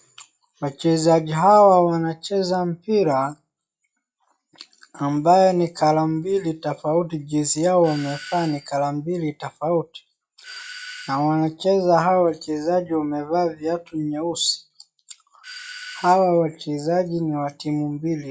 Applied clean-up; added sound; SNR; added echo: classical method log-MMSE.